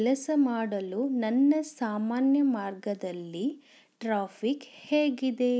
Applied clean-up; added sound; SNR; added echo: none; none; none; none.